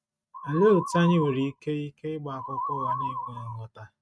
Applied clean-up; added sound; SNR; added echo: neural mask model RNNoise.